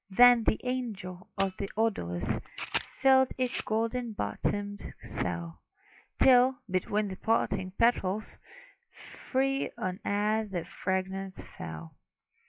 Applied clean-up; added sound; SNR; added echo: classical method log-MMSE.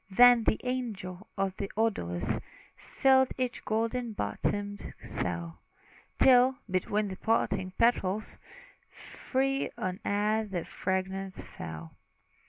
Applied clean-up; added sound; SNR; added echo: none; none; none; none.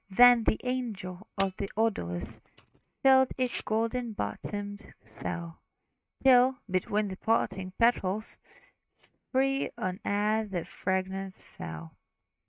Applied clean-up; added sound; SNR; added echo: neural mask model RNNoise.